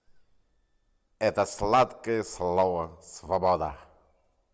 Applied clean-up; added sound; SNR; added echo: none; none; none; none.